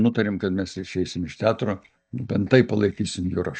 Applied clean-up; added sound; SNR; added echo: neural mask model DeepFilterNet 3.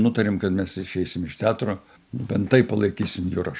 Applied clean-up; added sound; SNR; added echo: none; none; none; none.